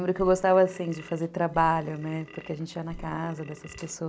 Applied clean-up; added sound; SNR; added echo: none; Burping, eructation; 19 dB; none.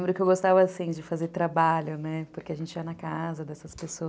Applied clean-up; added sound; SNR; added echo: none; none; none; none.